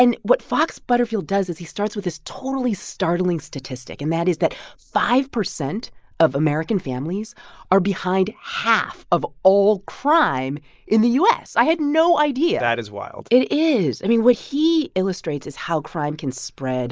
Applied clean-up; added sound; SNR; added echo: neural mask model Resemble Enhance denoiser.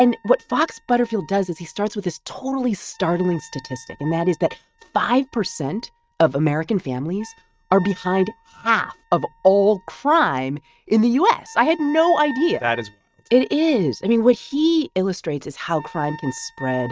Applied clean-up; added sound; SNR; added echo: neural mask model RNNoise.